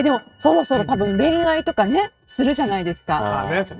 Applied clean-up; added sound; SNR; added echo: neural mask model RNNoise.